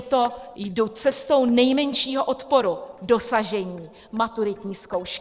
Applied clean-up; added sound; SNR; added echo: neural separator model SepFormer DNS4.